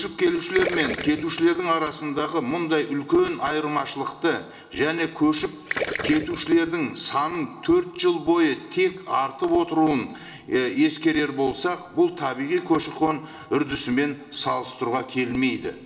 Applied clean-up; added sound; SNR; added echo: none; Gurgling; 9 dB; reverberation time 2.4 s.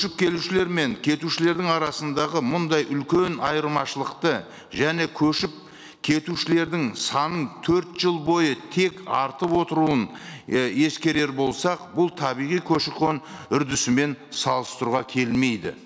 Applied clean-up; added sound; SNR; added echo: none; none; none; none.